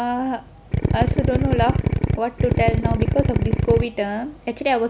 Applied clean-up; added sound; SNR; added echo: none; Drill; -3 dB; none.